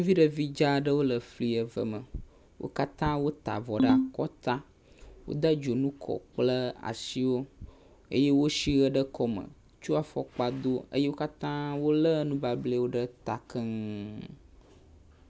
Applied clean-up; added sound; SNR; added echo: none; Ringtone; -2 dB; none.